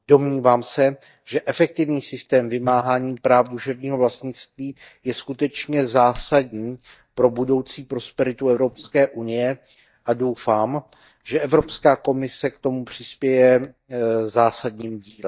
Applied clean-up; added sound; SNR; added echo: neural mask model DeepFilterNet 3.